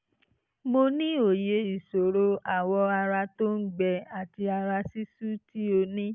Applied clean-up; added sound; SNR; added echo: none; none; none; none.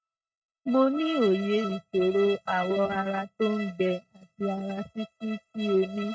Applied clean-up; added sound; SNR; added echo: neural mask model RNNoise.